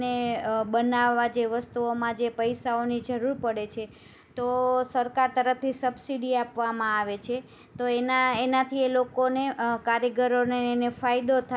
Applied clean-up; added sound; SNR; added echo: none; none; none; none.